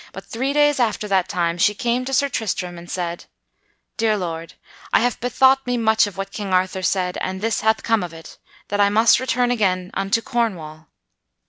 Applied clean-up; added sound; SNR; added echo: none; none; none; none.